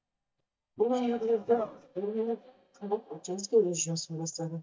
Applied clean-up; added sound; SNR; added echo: neural mask model DeepFilterNet 3.